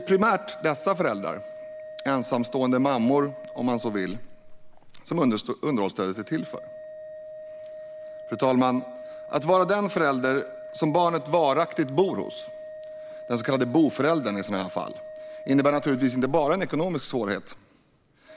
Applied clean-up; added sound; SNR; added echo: none; Organ; 14 dB; none.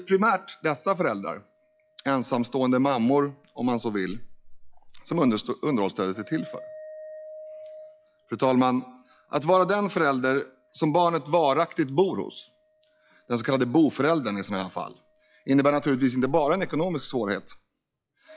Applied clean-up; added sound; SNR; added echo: classical method log-MMSE.